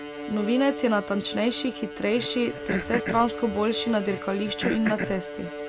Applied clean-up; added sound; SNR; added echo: none; Cough + Bowed string instrument; 7 dB; none.